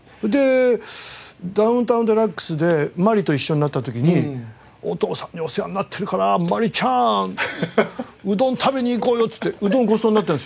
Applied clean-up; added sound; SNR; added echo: none; none; none; none.